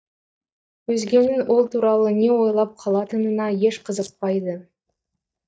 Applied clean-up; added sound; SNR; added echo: neural mask model DeepFilterNet 3.